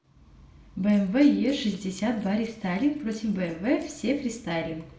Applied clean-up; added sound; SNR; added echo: neural mask model Resemble Enhance denoiser.